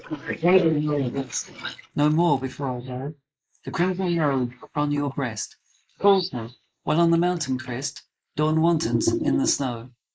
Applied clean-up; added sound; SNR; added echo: neural mask model Resemble Enhance denoiser.